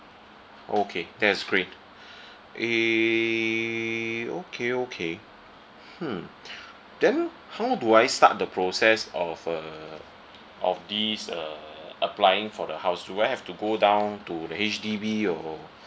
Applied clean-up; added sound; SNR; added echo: none; none; none; none.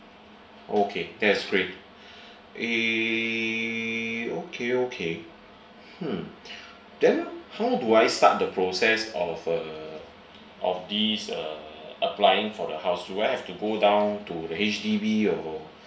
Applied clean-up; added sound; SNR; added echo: none; none; none; reverberation time 0.5 s.